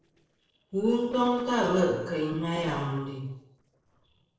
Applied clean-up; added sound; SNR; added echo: neural separator model SepFormer DNS4.